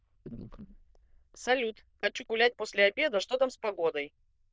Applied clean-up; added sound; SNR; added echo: neural diffusion model UNIVERSE++.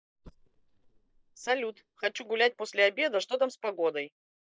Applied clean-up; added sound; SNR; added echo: neural mask model DeepFilterNet 3.